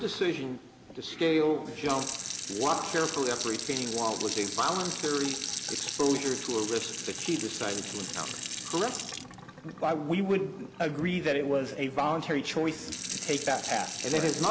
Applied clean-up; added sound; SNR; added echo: none; Sink (filling or washing) / Water tap, faucet; 7 dB; none.